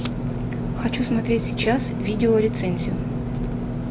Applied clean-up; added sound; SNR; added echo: none; Engine / Mechanisms; 2 dB; none.